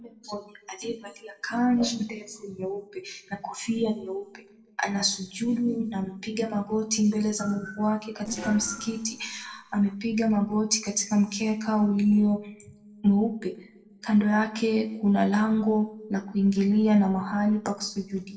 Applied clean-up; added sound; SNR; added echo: neural separator model SepFormer DNS4.